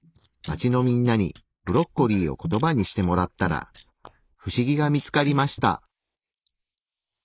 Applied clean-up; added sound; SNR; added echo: neural mask model Resemble Enhance denoiser.